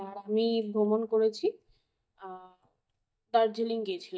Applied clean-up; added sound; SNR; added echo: neural mask model DeepFilterNet 3.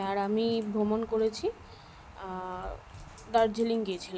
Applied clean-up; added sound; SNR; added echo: none; none; none; none.